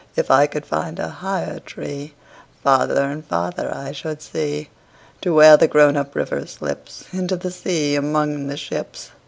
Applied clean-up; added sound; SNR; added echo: none; none; none; none.